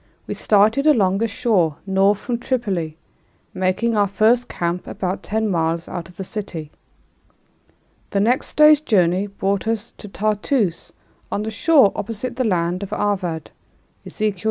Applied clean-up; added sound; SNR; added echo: none; none; none; none.